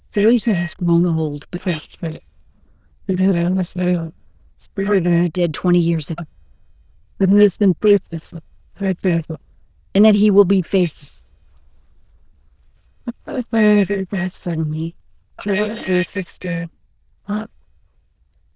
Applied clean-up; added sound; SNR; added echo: neural diffusion model UNIVERSE++.